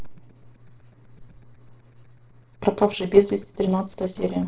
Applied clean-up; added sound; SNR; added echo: neural separator model SepFormer DNS4.